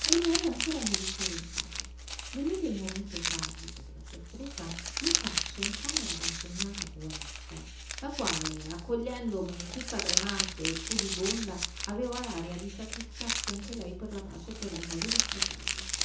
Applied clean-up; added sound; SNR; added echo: none; Crumpling, crinkling; -2 dB; reverberation time 0.6 s.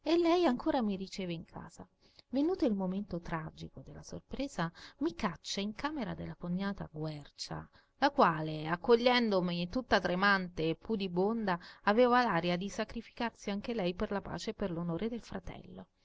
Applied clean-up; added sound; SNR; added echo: none; none; none; none.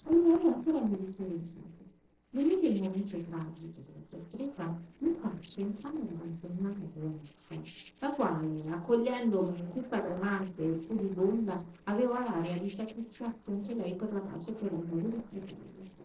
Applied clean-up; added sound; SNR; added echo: neural separator model SepFormer DNS4.